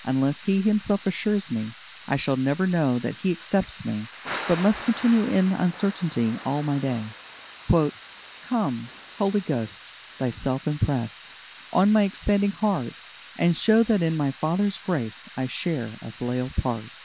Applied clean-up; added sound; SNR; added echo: none; Thunder / Rain; 16 dB; none.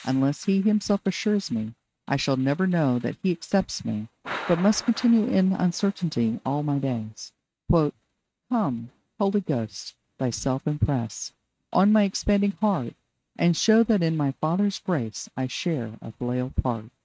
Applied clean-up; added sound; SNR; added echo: neural mask model RNNoise.